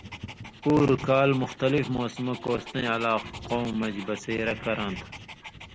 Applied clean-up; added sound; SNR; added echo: none; Dog + Thunder; 14 dB; none.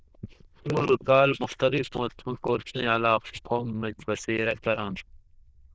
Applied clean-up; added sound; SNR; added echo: neural diffusion model UNIVERSE++.